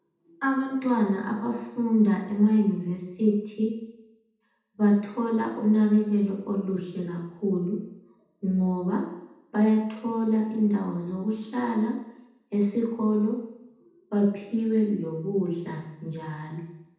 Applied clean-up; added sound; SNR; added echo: none; none; none; reverberation time 0.8 s.